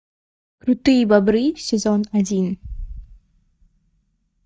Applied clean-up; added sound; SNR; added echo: neural mask model DeepFilterNet 3.